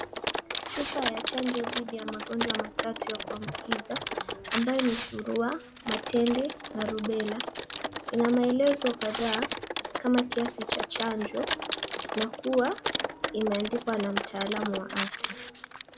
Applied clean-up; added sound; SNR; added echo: none; Typing + Fireworks; 3 dB; none.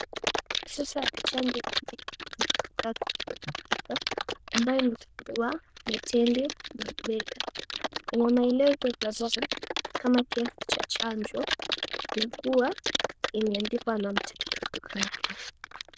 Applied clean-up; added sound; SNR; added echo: neural diffusion model UNIVERSE++.